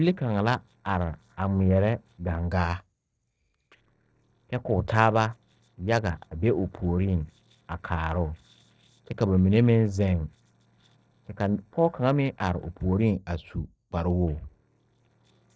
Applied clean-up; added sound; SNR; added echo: neural separator model SepFormer DNS4.